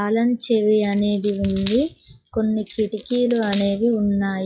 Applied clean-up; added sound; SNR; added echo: classical method log-MMSE.